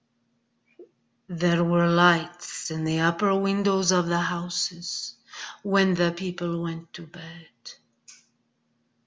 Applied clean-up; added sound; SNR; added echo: none; none; none; none.